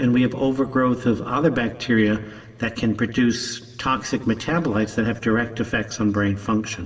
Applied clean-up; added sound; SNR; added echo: none; none; none; reverberation time 3.0 s.